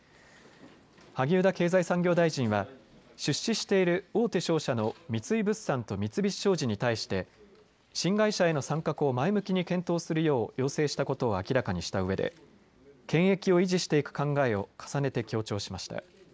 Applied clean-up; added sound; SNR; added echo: none; none; none; none.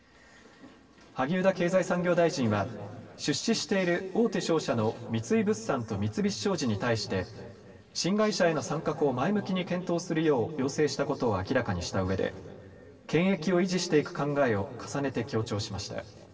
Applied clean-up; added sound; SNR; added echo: none; none; none; reverberation time 2.4 s.